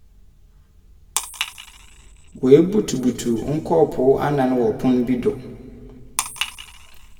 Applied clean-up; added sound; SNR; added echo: none; none; none; reverberation time 1.6 s.